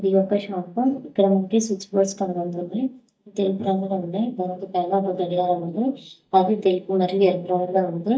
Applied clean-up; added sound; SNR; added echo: neural mask model DeepFilterNet 3.